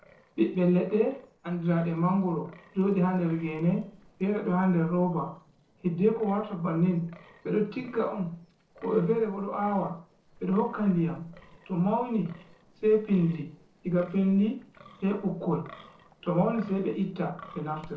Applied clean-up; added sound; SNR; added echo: neural separator model SepFormer DNS4.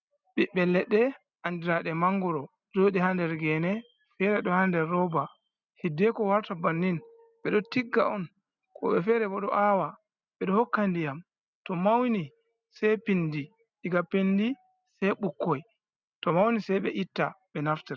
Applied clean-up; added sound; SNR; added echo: none; none; none; none.